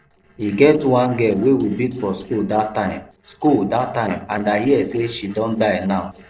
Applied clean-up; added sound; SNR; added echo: neural separator model SepFormer DNS4.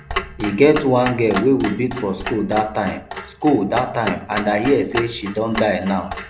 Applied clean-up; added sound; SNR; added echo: none; Clock; 10 dB; none.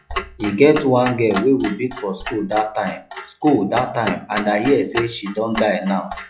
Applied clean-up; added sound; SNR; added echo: classical method log-MMSE.